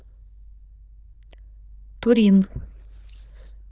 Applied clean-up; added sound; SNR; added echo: neural diffusion model UNIVERSE++.